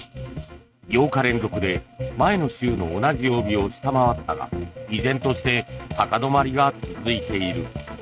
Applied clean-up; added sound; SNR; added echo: neural mask model RNNoise.